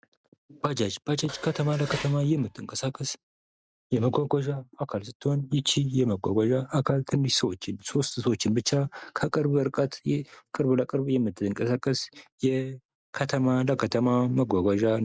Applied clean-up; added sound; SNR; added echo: none; Dishes, pots, and pans; 14 dB; none.